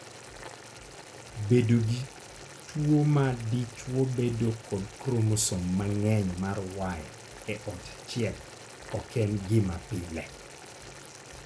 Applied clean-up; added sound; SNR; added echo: none; Boiling; 16 dB; none.